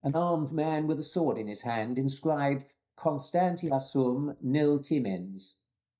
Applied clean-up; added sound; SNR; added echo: neural mask model DeepFilterNet 3.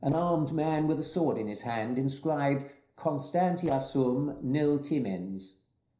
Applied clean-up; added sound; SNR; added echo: neural separator model SepFormer DNS4.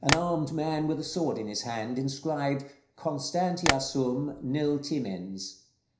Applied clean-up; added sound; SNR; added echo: none; Tap; 3 dB; reverberation time 0.5 s.